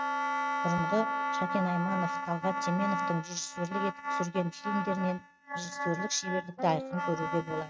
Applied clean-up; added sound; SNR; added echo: neural mask model RNNoise.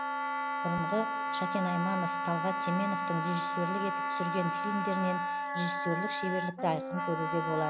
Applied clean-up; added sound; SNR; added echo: none; Wind instrument, woodwind instrument; 0 dB; none.